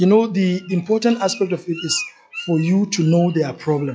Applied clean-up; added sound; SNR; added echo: classical method log-MMSE.